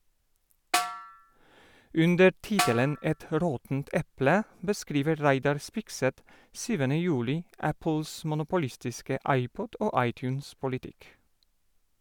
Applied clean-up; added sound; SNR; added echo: none; Snare drum; 4 dB; none.